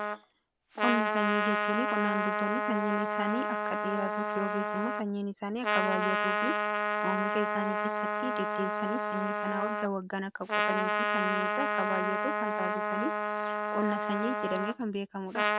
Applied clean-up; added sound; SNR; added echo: none; Trumpet; -3 dB; none.